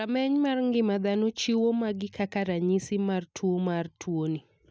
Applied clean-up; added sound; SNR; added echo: none; none; none; none.